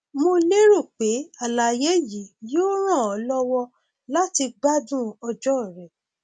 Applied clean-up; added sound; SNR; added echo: none; none; none; none.